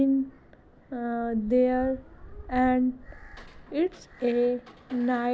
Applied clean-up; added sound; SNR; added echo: none; none; none; none.